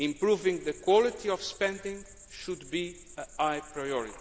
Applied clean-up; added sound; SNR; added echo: none; Cricket; 19 dB; none.